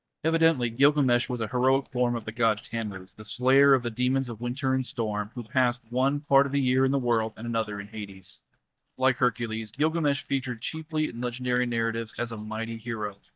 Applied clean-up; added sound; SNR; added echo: neural mask model DeepFilterNet 3.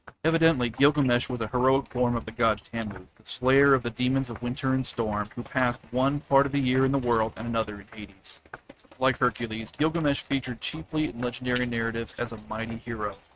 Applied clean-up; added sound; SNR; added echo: neural mask model RNNoise.